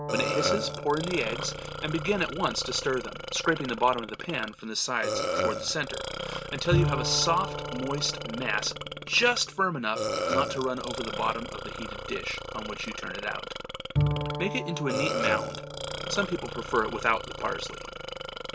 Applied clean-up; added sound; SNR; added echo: none; Burping, eructation + Bowed string instrument; 2 dB; none.